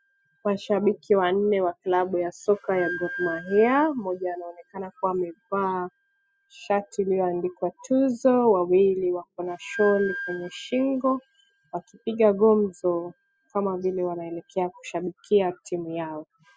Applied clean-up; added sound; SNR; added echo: classical method spectral subtraction.